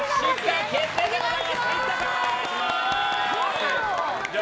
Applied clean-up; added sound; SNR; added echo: none; Applause; 14 dB; none.